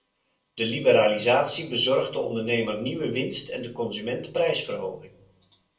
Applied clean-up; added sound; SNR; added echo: none; none; none; reverberation time 0.2 s.